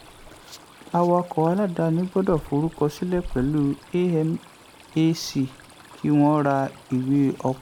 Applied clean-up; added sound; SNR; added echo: none; Stream; 20 dB; none.